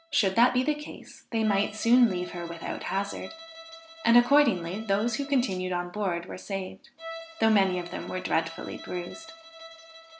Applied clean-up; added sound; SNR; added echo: none; Bowed string instrument; 17 dB; none.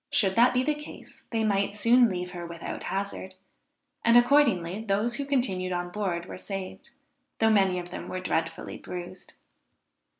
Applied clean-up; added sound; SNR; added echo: none; none; none; none.